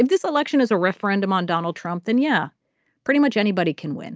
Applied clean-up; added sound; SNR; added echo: none; none; none; none.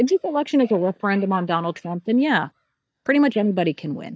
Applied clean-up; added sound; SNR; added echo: neural mask model DeepFilterNet 3.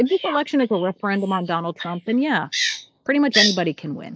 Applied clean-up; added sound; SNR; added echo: neural mask model Resemble Enhance denoiser.